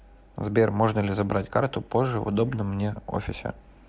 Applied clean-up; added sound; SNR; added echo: none; none; none; none.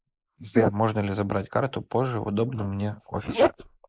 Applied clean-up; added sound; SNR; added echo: neural mask model Resemble Enhance denoiser.